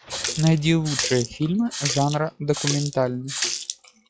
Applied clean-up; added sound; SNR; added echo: classical method log-MMSE.